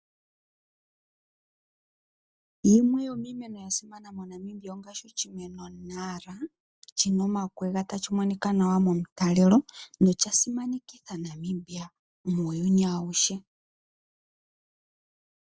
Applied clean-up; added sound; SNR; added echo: none; none; none; none.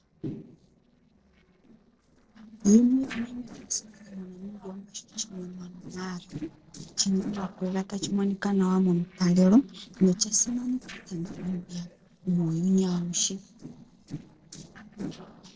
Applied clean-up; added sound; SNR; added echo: neural separator model SepFormer DNS4.